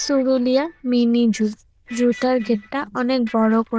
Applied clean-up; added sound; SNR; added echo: neural diffusion model UNIVERSE++.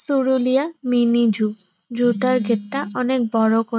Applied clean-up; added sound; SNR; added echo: none; none; none; none.